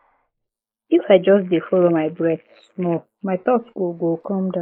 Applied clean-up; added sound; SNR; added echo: neural mask model Resemble Enhance denoiser.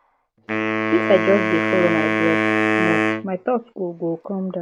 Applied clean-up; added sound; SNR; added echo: none; Wind instrument, woodwind instrument; -1 dB; none.